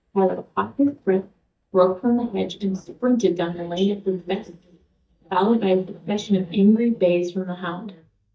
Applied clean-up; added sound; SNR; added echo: neural mask model DeepFilterNet 3.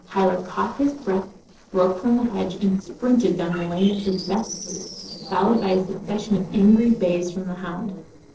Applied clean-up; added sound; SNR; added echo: neural separator model SepFormer DNS4.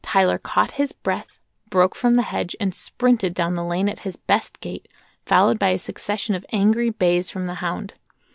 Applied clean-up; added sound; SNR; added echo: none; none; none; none.